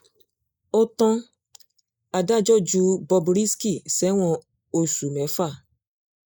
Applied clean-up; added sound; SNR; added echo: neural mask model Resemble Enhance denoiser.